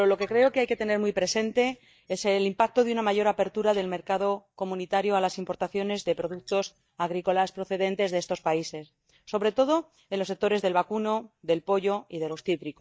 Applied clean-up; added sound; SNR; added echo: neural mask model DeepFilterNet 3.